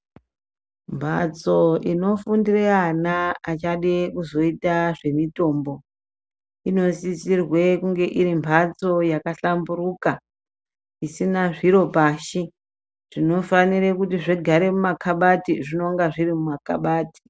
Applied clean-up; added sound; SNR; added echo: none; none; none; none.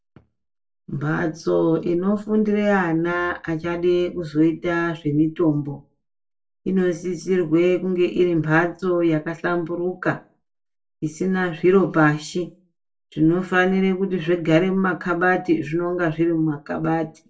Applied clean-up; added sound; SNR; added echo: none; none; none; reverberation time 0.2 s.